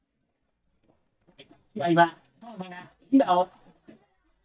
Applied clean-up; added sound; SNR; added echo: neural mask model DeepFilterNet 3.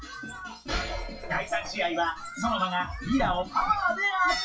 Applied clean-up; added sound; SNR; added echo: classical method WPE with log-MMSE.